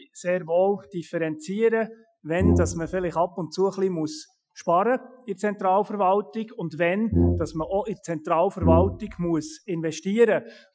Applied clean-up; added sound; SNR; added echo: classical method Wiener filter.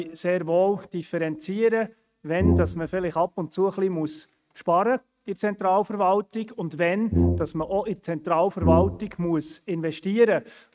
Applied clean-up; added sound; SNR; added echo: neural mask model RNNoise.